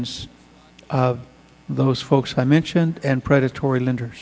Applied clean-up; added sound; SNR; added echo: none; none; none; none.